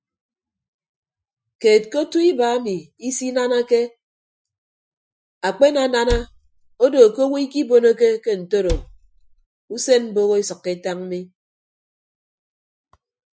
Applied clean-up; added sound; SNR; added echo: classical method Wiener filter.